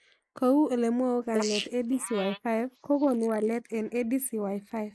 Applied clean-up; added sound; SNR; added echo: neural mask model Resemble Enhance denoiser.